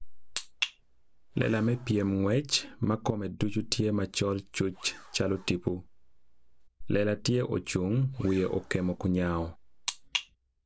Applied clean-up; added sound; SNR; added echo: none; Zipper (clothing); 14 dB; none.